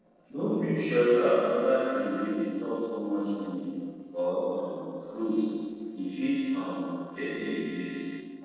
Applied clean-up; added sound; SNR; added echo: neural separator model SepFormer DNS4.